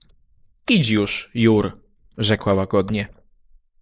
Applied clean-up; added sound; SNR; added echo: neural mask model Resemble Enhance denoiser.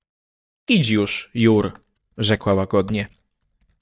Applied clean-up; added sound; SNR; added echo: neural mask model DeepFilterNet 3.